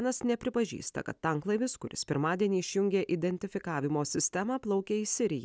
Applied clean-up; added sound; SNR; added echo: none; none; none; none.